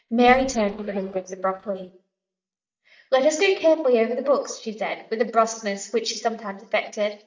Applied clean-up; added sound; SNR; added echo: neural mask model DeepFilterNet 3.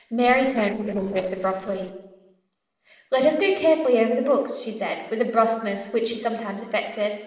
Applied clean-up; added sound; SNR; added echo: neural separator model SepFormer DNS4.